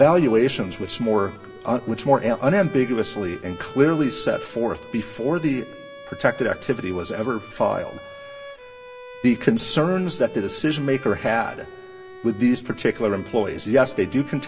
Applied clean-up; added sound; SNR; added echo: none; Bowed string instrument; 17 dB; reverberation time 0.7 s.